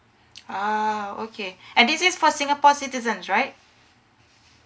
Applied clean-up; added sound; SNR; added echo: none; none; none; none.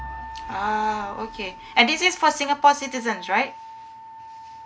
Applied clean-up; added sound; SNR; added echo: none; Engine / Vehicle + Wind instrument, woodwind instrument; 15 dB; none.